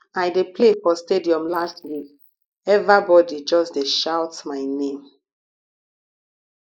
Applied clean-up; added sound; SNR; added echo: neural mask model Resemble Enhance denoiser.